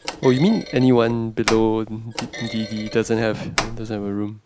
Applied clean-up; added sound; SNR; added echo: none; Thump, thud; 10 dB; none.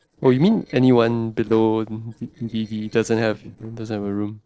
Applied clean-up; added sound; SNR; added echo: neural separator model SepFormer DNS4.